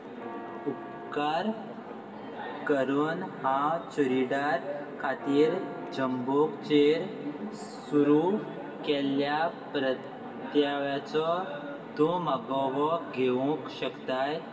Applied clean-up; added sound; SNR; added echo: none; Church bell; 17 dB; reverberation time 1.8 s.